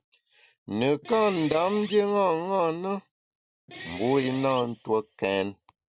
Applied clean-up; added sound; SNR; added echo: none; Guitar; 17 dB; none.